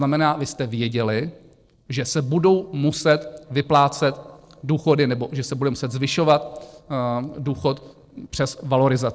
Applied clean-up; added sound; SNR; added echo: neural separator model SepFormer DNS4.